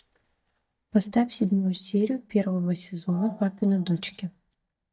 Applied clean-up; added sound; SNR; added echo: neural mask model DeepFilterNet 3.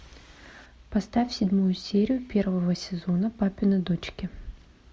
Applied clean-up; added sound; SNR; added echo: none; none; none; none.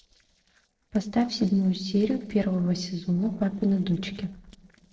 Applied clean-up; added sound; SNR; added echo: neural separator model SepFormer DNS4.